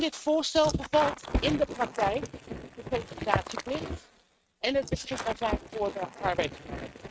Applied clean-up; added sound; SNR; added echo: neural mask model RNNoise.